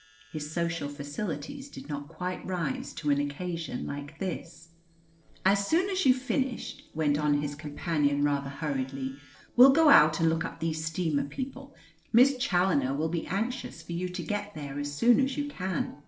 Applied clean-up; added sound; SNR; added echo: neural separator model SepFormer DNS4.